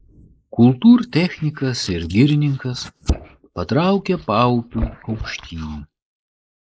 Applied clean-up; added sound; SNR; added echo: neural mask model Resemble Enhance denoiser.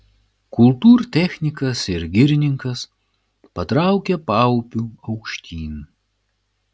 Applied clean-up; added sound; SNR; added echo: none; none; none; none.